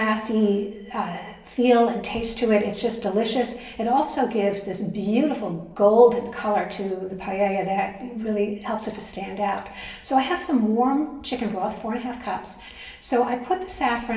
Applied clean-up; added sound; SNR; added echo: none; none; none; reverberation time 0.9 s.